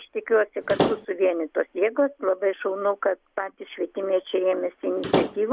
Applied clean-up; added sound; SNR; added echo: none; Slam / Wood; 0 dB; none.